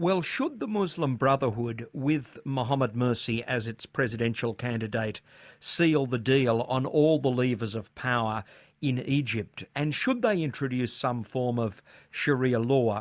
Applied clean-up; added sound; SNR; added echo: none; none; none; none.